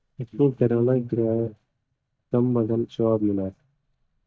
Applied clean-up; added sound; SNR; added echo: neural mask model DeepFilterNet 3.